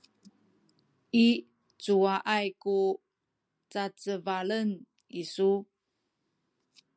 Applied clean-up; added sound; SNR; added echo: none; none; none; none.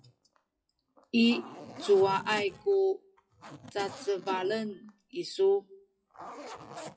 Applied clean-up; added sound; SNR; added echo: classical method WPE with log-MMSE.